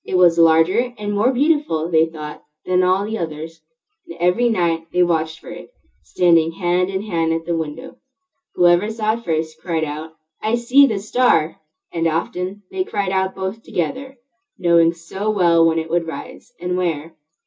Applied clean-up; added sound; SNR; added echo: none; none; none; reverberation time 0.2 s.